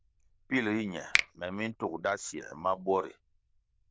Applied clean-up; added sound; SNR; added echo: neural diffusion model UNIVERSE++.